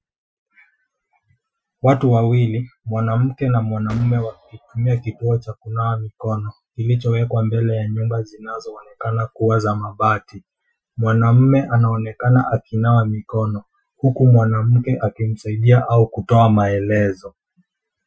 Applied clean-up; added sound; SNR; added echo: classical method Wiener filter.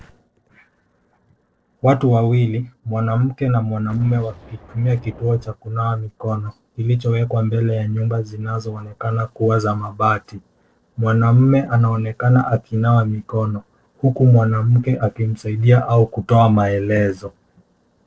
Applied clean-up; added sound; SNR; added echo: neural separator model SepFormer DNS4.